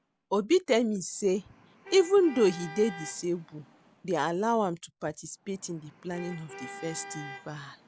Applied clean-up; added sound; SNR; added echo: none; Traffic noise, roadway noise / Vehicle horn, car horn, honking; 18 dB; none.